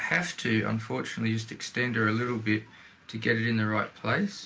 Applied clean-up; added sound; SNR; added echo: none; none; none; none.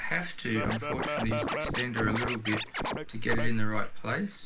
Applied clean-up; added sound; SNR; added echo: none; Scratching (performance technique) + Chewing, mastication; -2 dB; none.